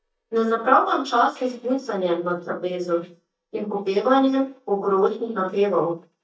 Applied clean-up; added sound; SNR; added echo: neural mask model DeepFilterNet 3.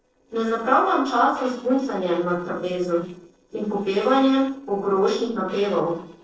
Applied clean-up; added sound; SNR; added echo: neural separator model SepFormer DNS4.